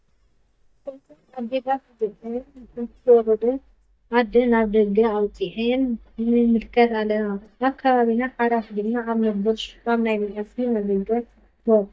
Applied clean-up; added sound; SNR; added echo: neural mask model DeepFilterNet 3.